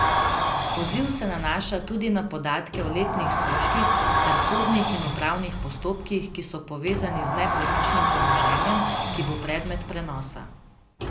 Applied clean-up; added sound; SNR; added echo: none; Sliding door; -3 dB; reverberation time 0.5 s.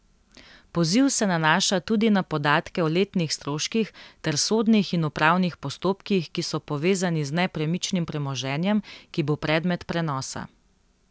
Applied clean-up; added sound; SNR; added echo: none; none; none; none.